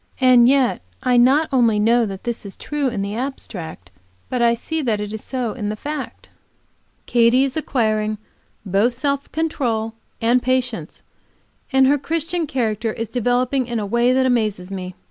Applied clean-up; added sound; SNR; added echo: none; none; none; none.